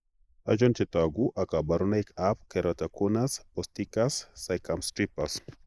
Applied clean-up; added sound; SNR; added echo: neural mask model Resemble Enhance denoiser.